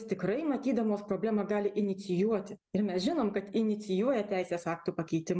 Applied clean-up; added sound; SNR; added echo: none; none; none; none.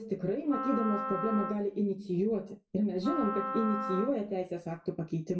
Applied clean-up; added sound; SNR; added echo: none; Wind instrument, woodwind instrument; 6 dB; reverberation time 0.2 s.